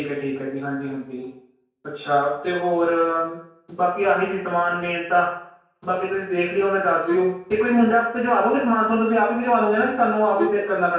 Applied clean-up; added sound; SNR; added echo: none; Wind instrument, woodwind instrument; 6 dB; reverberation time 0.5 s.